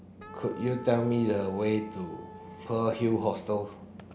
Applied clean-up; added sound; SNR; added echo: none; Wind instrument, woodwind instrument; 17 dB; none.